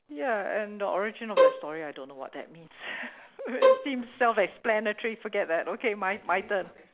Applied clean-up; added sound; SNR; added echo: none; Bowed string instrument; -4 dB; none.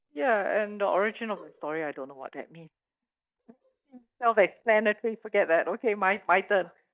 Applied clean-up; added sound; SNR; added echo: neural mask model DeepFilterNet 3.